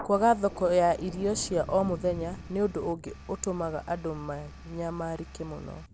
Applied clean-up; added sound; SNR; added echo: none; Engine + Thunder; 14 dB; none.